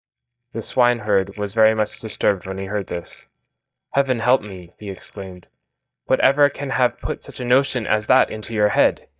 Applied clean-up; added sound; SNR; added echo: neural mask model DeepFilterNet 3.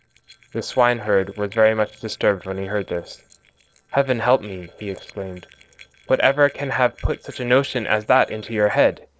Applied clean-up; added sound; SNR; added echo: neural separator model SepFormer DNS4.